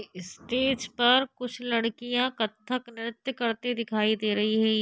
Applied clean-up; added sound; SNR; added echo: none; none; none; none.